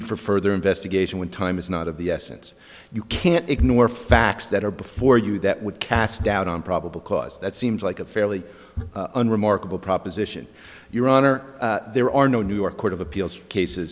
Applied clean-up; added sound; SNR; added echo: none; none; none; none.